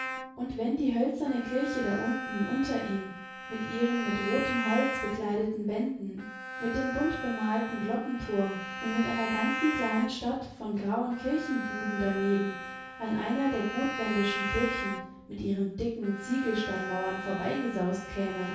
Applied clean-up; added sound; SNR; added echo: none; Bowed string instrument; 7 dB; reverberation time 0.6 s.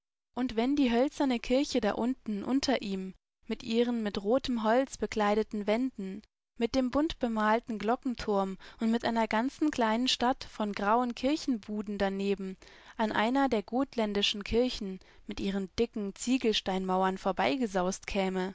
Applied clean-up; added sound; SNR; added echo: none; none; none; none.